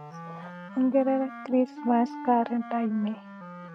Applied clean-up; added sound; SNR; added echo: neural mask model RNNoise.